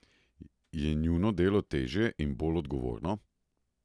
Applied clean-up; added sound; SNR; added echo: none; none; none; none.